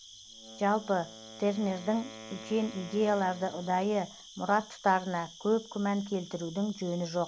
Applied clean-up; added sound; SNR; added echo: none; Cricket + Wind instrument, woodwind instrument; 17 dB; none.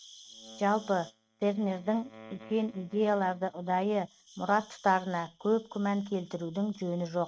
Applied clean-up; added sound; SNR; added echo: neural mask model RNNoise.